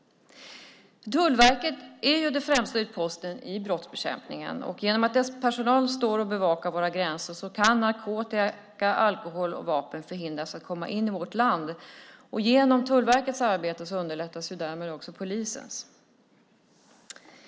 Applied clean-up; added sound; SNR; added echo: none; none; none; none.